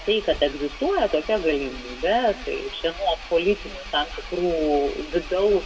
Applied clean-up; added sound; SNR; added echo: none; Engine; 13 dB; reverberation time 1.1 s.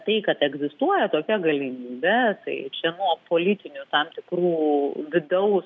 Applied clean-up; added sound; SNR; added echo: none; none; none; none.